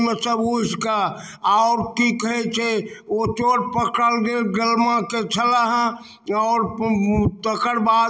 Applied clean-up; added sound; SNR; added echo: none; none; none; none.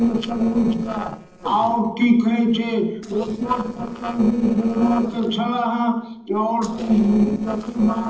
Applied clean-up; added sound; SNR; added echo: neural separator model SepFormer DNS4.